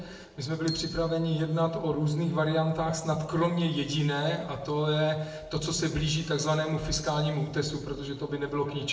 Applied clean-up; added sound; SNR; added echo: none; Glockenspiel; 19 dB; reverberation time 0.9 s.